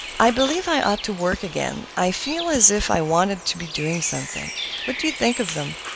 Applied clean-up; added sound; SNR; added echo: none; Bird; 10 dB; none.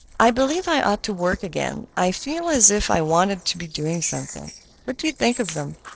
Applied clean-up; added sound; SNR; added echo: neural separator model SepFormer DNS4.